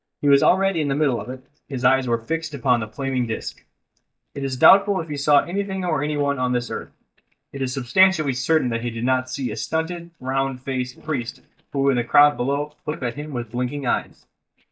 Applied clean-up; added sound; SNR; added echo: neural mask model DeepFilterNet 3.